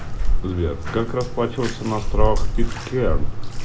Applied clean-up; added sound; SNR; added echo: none; Bathtub (filling or washing); -5 dB; none.